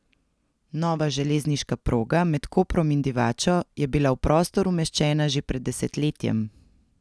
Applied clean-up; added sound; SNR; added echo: none; none; none; none.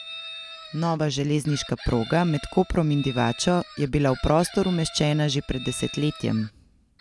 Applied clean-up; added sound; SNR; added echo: none; Chicken, rooster; 16 dB; none.